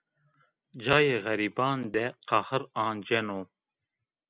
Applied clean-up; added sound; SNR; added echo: none; none; none; none.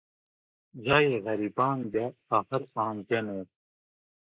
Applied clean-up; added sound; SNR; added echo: neural mask model Resemble Enhance denoiser.